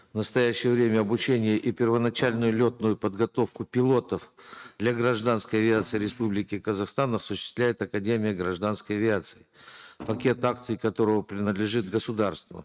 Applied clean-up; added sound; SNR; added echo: neural mask model RNNoise.